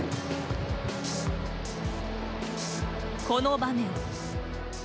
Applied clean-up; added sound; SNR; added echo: none; Motor vehicle (road); 18 dB; none.